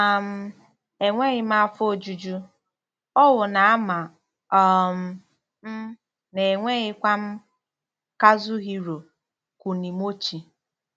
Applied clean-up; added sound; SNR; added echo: none; none; none; none.